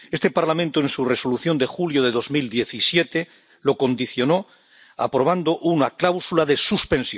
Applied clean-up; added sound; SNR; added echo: none; none; none; none.